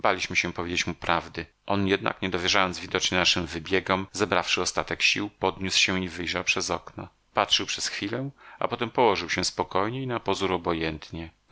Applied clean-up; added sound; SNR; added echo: none; none; none; none.